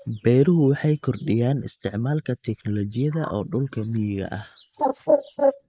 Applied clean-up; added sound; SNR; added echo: neural mask model Resemble Enhance denoiser.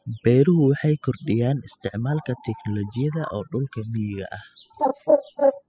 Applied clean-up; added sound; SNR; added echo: classical method spectral subtraction.